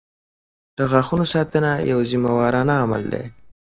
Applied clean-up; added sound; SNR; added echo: neural separator model SepFormer DNS4.